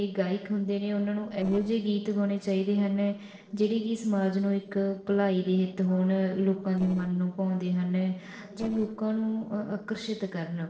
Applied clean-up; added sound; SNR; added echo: neural separator model SepFormer DNS4.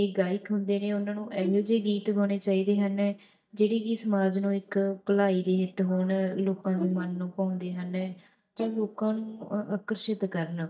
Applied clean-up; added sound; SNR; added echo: neural mask model DeepFilterNet 3.